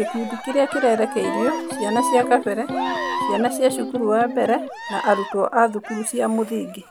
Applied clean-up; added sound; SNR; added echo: none; Cheering + Electric guitar; 6 dB; none.